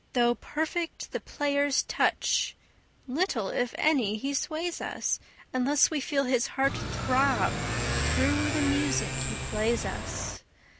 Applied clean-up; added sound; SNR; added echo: none; Motorcycle / Accelerating, revving, vroom; 1 dB; none.